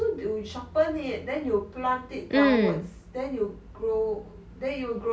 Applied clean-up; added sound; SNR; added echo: none; none; none; none.